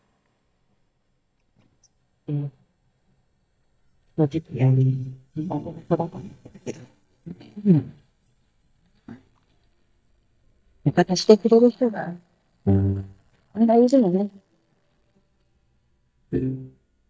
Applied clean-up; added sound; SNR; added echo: neural mask model DeepFilterNet 3.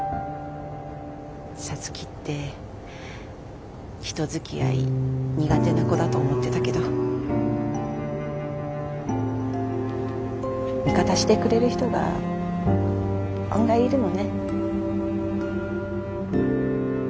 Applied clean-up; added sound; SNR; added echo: none; none; none; none.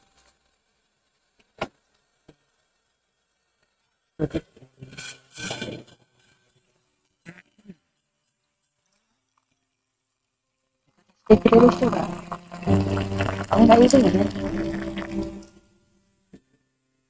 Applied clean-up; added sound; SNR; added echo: neural mask model RNNoise.